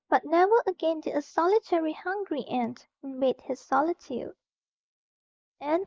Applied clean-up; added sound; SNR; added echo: neural mask model Resemble Enhance denoiser.